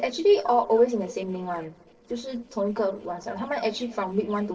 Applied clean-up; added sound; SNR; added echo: neural separator model SepFormer DNS4.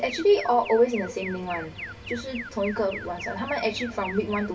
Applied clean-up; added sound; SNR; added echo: none; Alarm; 13 dB; reverberation time 2.5 s.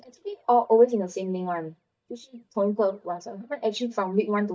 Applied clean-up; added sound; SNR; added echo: neural mask model DeepFilterNet 3.